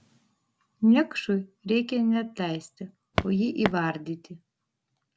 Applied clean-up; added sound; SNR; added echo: none; Walk, footsteps; 2 dB; none.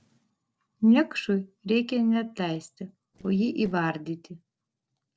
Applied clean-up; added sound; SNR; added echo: neural separator model SepFormer DNS4.